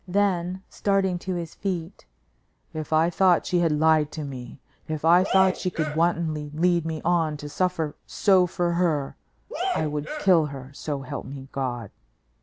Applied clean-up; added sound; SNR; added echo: none; Cheering; 6 dB; none.